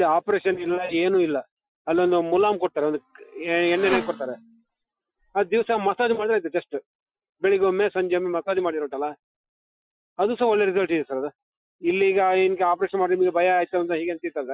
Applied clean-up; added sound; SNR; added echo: classical method Wiener filter.